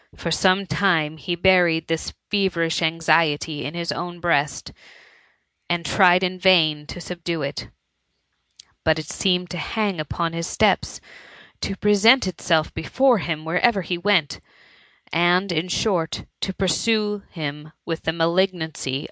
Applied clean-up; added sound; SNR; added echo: none; none; none; none.